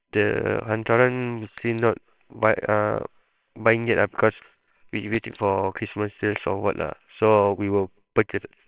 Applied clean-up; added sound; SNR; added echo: neural separator model SepFormer WHAMR!.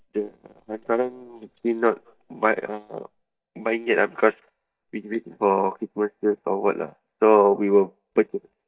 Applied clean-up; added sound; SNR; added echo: neural mask model DeepFilterNet 3.